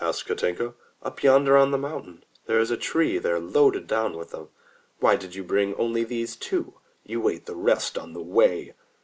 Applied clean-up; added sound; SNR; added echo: none; none; none; none.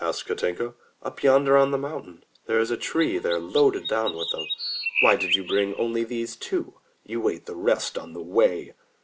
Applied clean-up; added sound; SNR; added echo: none; Chirp, tweet; 5 dB; none.